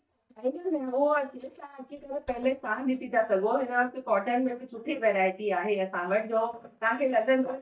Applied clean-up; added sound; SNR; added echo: neural mask model DeepFilterNet 3.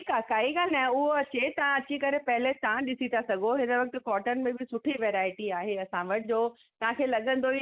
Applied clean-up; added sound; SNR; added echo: none; none; none; none.